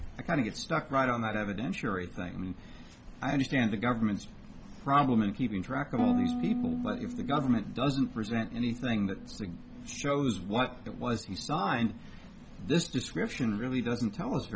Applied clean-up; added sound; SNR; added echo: none; Harp; 9 dB; none.